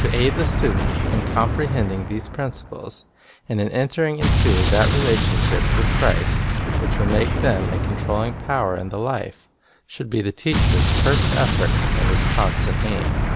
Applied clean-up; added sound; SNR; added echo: none; Explosion; -3 dB; none.